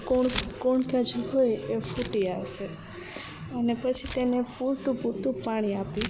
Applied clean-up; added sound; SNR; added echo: none; Keys jangling; 9 dB; none.